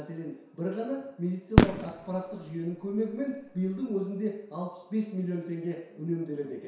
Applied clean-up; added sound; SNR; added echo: none; Fireworks; -4 dB; reverberation time 0.7 s.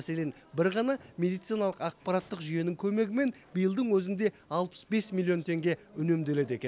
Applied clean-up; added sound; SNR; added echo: none; none; none; none.